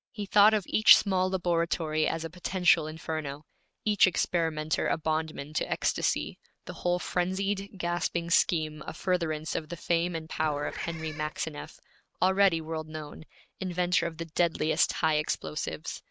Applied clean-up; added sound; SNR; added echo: neural mask model RNNoise.